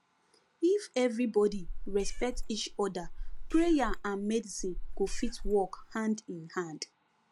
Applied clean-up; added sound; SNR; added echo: none; Meow; 3 dB; none.